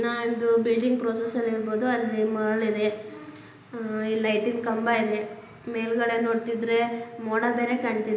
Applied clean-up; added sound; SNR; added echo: none; none; none; reverberation time 0.9 s.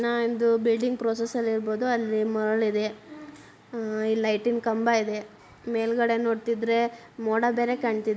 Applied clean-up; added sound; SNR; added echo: none; none; none; none.